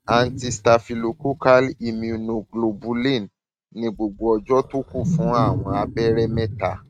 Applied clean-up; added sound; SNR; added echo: neural mask model RNNoise.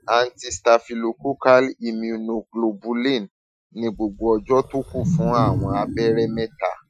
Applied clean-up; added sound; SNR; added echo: classical method Wiener filter.